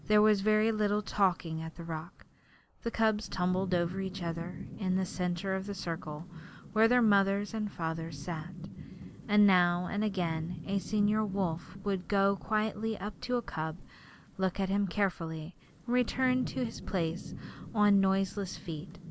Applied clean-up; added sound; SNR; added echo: none; Rain / Thunderstorm; 14 dB; none.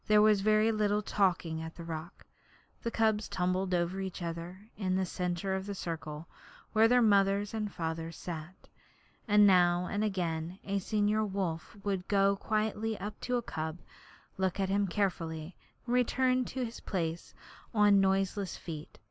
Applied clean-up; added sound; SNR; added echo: none; none; none; none.